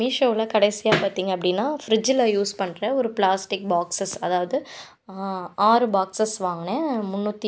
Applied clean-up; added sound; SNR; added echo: none; none; none; none.